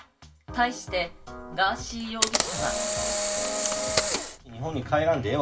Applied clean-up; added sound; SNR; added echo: none; Camera; 0 dB; reverberation time 0.2 s.